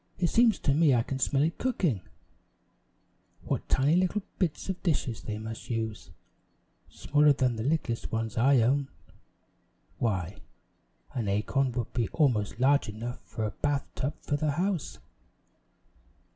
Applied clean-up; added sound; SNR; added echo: none; none; none; none.